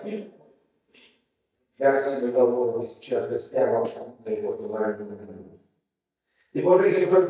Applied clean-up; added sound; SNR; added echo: neural mask model DeepFilterNet 3.